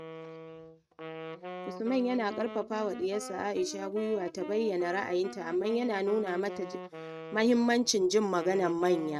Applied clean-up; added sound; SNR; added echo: neural mask model RNNoise.